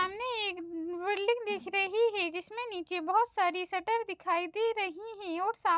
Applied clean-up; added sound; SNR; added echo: none; none; none; none.